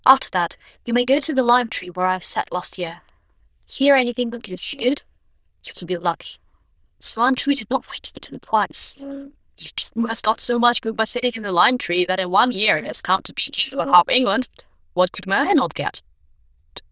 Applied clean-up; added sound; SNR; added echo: neural diffusion model UNIVERSE++.